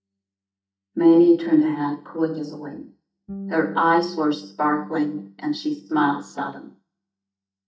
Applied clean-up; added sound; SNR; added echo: neural mask model DeepFilterNet 3.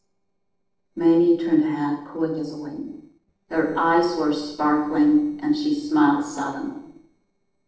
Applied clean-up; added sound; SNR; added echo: neural separator model SepFormer DNS4.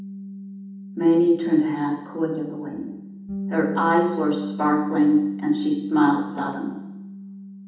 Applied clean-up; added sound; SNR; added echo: none; Bass guitar; 11 dB; reverberation time 0.8 s.